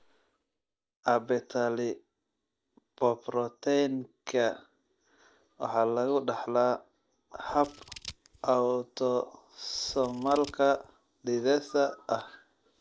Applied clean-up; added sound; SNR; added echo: neural mask model DeepFilterNet 3.